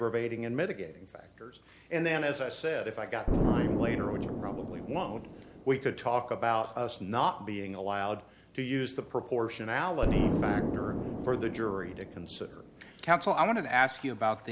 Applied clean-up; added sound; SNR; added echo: none; Explosion; 3 dB; none.